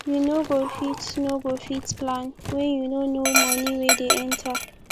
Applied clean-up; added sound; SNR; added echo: none; Dog; 2 dB; none.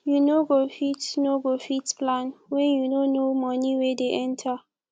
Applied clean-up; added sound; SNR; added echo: none; none; none; none.